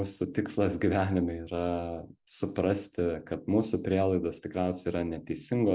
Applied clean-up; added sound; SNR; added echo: none; none; none; none.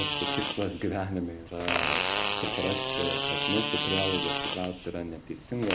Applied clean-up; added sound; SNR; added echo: none; Fart; -2 dB; none.